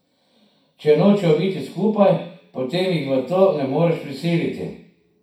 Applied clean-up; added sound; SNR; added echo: none; none; none; reverberation time 0.6 s.